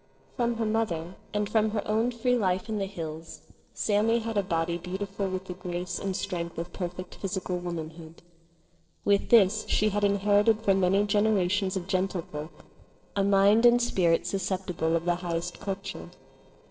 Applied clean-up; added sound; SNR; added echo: neural separator model SepFormer DNS4.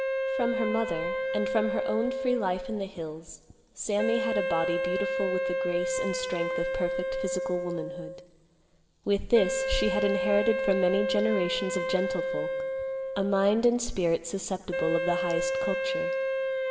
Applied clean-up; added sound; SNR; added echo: none; Wind instrument, woodwind instrument; 1 dB; reverberation time 1.5 s.